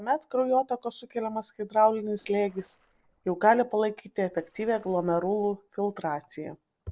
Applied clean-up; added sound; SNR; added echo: neural separator model SepFormer DNS4.